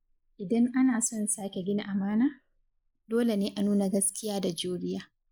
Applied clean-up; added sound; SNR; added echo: neural mask model Resemble Enhance denoiser.